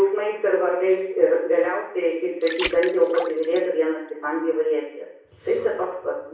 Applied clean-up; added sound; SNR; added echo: none; Water; 15 dB; reverberation time 0.6 s.